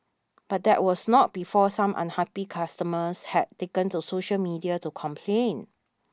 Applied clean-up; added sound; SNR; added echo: none; none; none; none.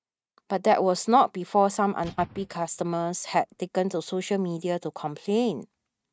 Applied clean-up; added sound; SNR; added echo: neural mask model RNNoise.